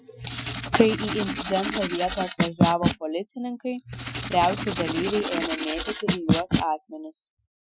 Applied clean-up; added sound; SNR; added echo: classical method Wiener filter.